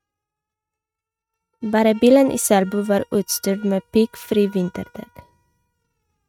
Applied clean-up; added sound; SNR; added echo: neural mask model RNNoise.